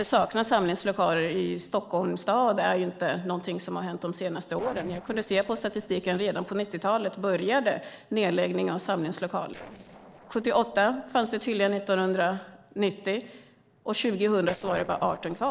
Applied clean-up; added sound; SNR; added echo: neural separator model SepFormer DNS4.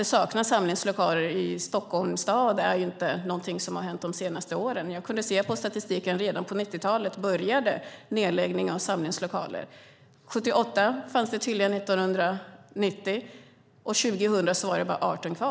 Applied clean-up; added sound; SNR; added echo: none; none; none; none.